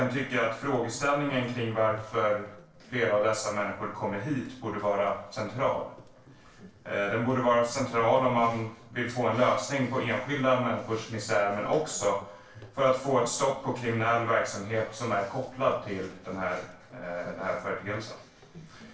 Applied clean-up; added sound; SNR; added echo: neural separator model SepFormer DNS4.